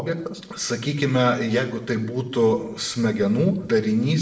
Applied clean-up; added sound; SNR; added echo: none; none; none; reverberation time 0.6 s.